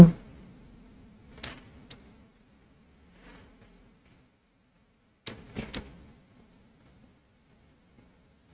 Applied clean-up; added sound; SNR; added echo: neural mask model RNNoise.